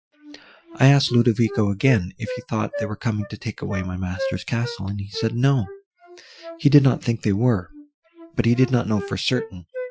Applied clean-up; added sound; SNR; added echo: classical method Wiener filter.